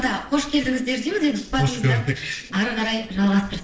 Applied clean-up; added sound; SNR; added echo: neural separator model SepFormer DNS4.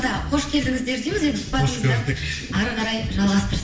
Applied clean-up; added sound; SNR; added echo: none; Thunder / Rain; 18 dB; reverberation time 0.8 s.